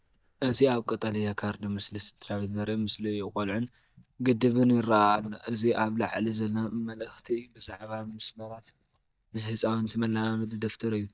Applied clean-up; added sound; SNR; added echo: neural mask model DeepFilterNet 3.